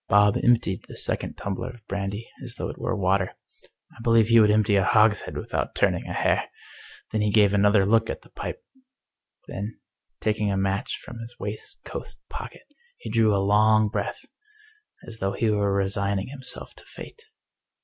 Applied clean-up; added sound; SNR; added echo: none; none; none; none.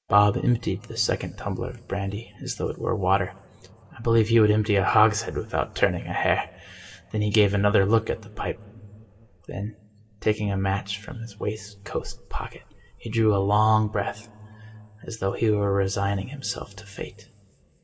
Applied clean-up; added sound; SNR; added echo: none; none; none; reverberation time 2.3 s.